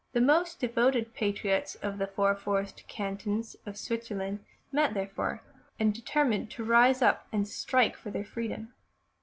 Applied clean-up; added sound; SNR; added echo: none; none; none; none.